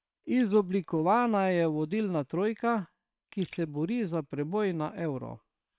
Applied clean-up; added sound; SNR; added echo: neural separator model SepFormer WHAM!.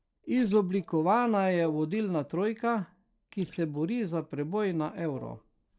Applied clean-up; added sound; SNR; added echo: neural separator model SepFormer DNS4.